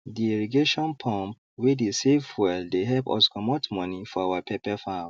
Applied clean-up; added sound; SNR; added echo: none; none; none; none.